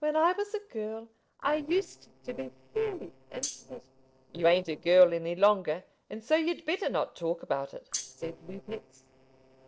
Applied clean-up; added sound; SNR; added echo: neural separator model SepFormer DNS4.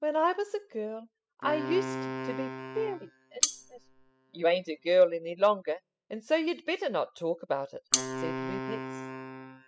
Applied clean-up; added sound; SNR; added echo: classical method spectral subtraction.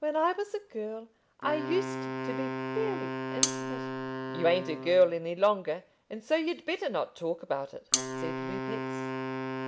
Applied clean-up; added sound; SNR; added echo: none; Wind instrument, woodwind instrument + Cutlery, silverware; 4 dB; none.